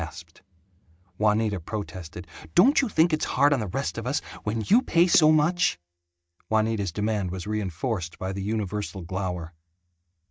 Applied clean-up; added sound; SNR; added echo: neural mask model DeepFilterNet 3.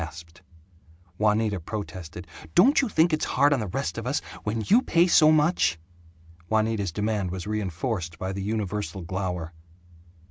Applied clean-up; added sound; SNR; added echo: none; none; none; none.